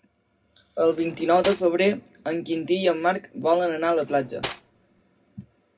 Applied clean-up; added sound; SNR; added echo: none; Cutlery, silverware; 14 dB; reverberation time 0.2 s.